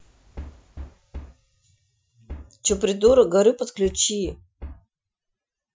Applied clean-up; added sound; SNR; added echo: classical method Wiener filter.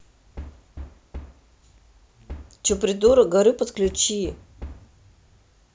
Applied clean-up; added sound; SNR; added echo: none; Knock; 15 dB; none.